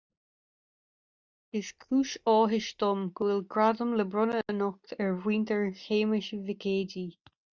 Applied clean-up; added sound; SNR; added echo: neural mask model DeepFilterNet 3.